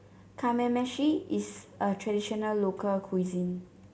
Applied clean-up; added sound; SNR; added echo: none; none; none; none.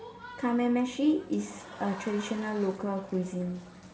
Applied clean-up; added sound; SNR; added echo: none; Applause / Crowd; 17 dB; reverberation time 1.1 s.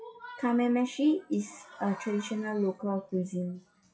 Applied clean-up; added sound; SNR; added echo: classical method WPE with log-MMSE.